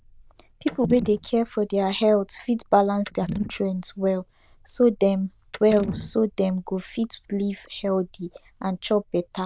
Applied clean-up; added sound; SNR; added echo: neural diffusion model UNIVERSE++.